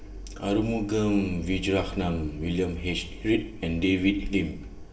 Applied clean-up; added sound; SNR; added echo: none; Fire; 16 dB; reverberation time 0.8 s.